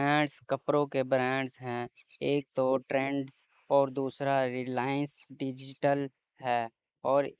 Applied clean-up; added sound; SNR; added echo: neural mask model Resemble Enhance denoiser.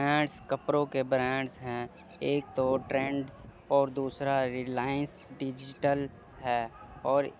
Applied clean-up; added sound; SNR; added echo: none; Cricket; 18 dB; none.